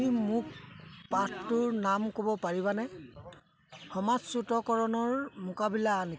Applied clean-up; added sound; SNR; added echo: none; Piano; 10 dB; none.